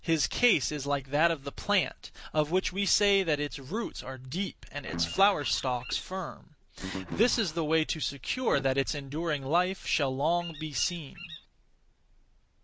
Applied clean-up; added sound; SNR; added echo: none; Bird vocalization, bird call, bird song + Guitar; 12 dB; none.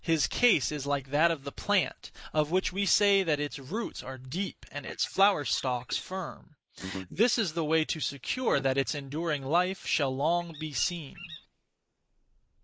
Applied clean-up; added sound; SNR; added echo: neural mask model Resemble Enhance denoiser.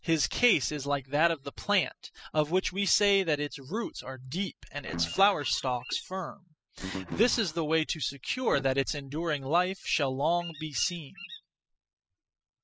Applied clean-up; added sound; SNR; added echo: classical method spectral subtraction.